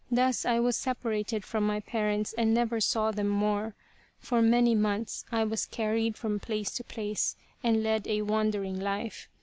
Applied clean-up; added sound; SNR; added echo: none; none; none; none.